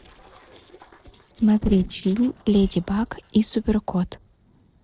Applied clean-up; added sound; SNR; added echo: neural separator model SepFormer DNS4.